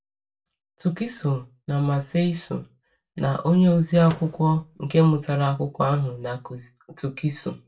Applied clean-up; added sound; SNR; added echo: none; Slam / Microwave oven; 19 dB; reverberation time 0.2 s.